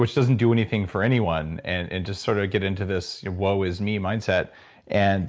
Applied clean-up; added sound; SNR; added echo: none; none; none; none.